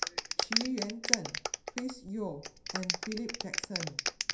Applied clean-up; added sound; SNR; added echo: none; Clapping; -4 dB; reverberation time 0.3 s.